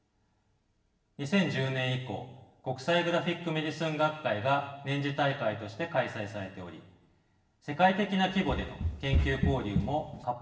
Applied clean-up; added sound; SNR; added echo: none; Run; 0 dB; reverberation time 1.1 s.